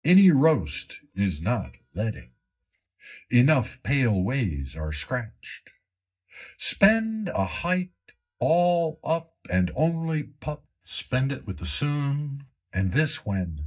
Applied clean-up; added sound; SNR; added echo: neural mask model DeepFilterNet 3.